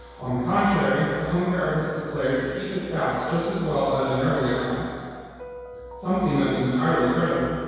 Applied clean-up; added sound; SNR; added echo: none; Piano; 19 dB; reverberation time 2.0 s.